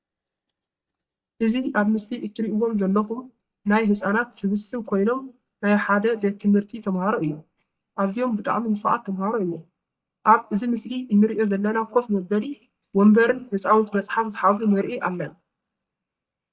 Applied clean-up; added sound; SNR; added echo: neural mask model DeepFilterNet 3.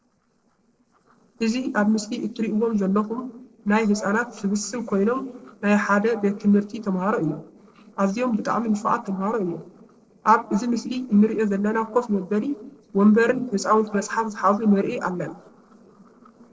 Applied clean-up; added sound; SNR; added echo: neural separator model SepFormer DNS4.